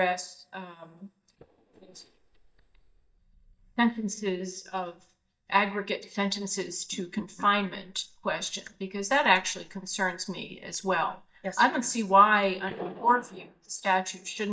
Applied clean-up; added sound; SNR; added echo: neural mask model DeepFilterNet 3.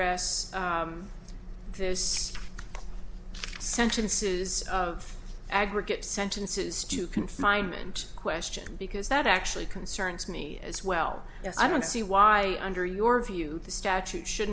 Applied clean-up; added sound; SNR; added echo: none; none; none; none.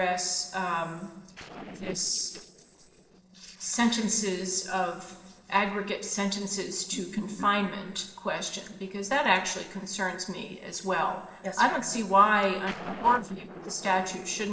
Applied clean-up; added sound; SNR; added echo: neural separator model SepFormer DNS4.